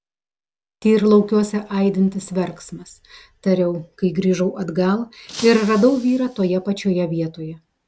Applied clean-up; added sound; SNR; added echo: none; Shatter; 19 dB; none.